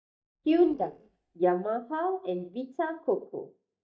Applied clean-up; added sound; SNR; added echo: neural mask model DeepFilterNet 3.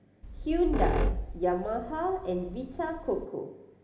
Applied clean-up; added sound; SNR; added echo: none; Squeak; 1 dB; reverberation time 1.0 s.